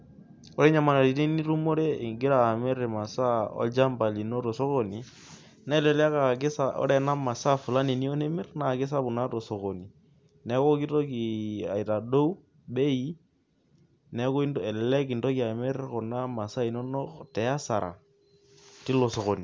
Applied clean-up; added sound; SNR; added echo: none; none; none; none.